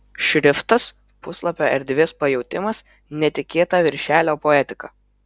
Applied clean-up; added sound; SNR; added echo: none; none; none; none.